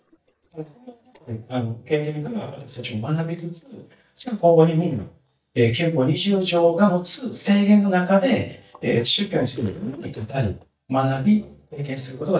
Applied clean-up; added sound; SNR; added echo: neural mask model DeepFilterNet 3.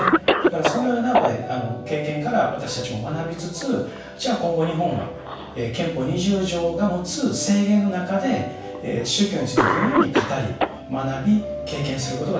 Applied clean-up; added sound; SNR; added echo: none; Cough; 4 dB; reverberation time 0.7 s.